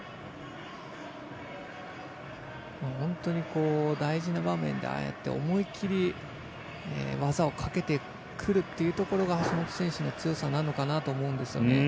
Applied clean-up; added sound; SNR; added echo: none; none; none; none.